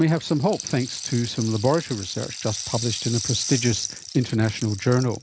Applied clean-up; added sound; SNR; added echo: none; Rattle (instrument); 10 dB; none.